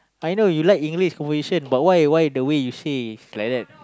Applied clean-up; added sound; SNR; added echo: none; none; none; none.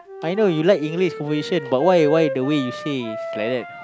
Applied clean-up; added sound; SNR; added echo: none; Wind instrument, woodwind instrument; 10 dB; none.